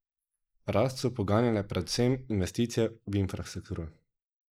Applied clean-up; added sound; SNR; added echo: neural mask model Resemble Enhance denoiser.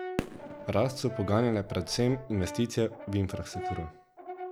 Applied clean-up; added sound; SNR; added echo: none; Fireworks + Brass instrument; 10 dB; none.